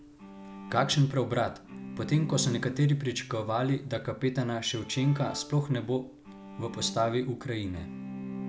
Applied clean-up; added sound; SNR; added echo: none; Bowed string instrument; 12 dB; none.